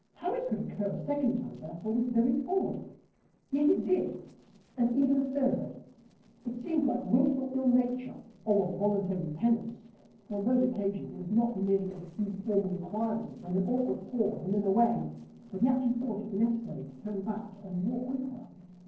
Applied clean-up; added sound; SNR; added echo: neural separator model SepFormer DNS4.